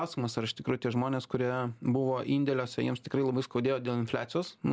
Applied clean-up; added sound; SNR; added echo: none; none; none; none.